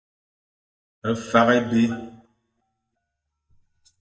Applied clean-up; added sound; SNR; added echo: neural mask model DeepFilterNet 3.